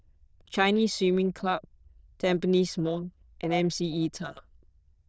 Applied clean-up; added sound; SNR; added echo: neural diffusion model UNIVERSE++.